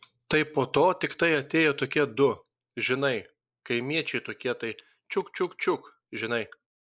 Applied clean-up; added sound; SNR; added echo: neural mask model Resemble Enhance denoiser.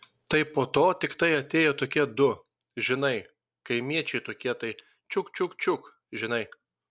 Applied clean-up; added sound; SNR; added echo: none; none; none; none.